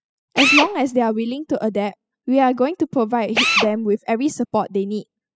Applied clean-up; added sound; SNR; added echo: classical method spectral subtraction.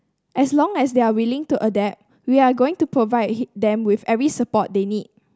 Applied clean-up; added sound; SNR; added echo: none; none; none; none.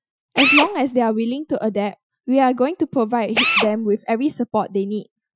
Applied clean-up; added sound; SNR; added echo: classical method Wiener filter.